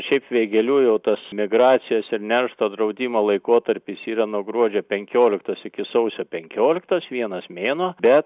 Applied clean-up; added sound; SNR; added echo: none; none; none; none.